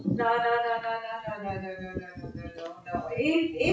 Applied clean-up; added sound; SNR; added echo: classical method WPE with log-MMSE.